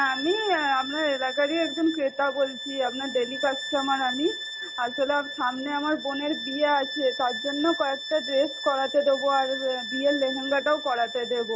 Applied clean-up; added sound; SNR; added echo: none; Bowed string instrument; 8 dB; none.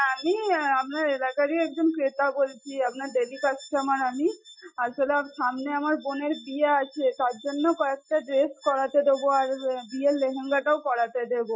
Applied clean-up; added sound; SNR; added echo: classical method Wiener filter.